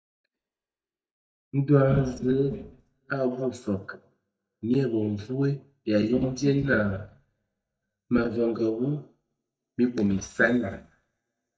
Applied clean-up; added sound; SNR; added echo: neural mask model DeepFilterNet 3.